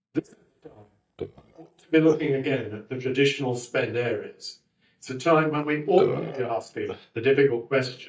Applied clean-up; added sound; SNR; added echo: neural mask model DeepFilterNet 3.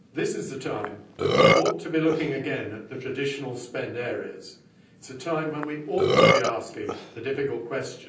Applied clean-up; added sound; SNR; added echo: none; Burping, eructation; -2 dB; reverberation time 0.6 s.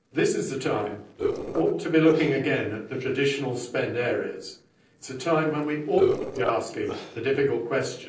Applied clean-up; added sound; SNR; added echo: neural separator model SepFormer DNS4.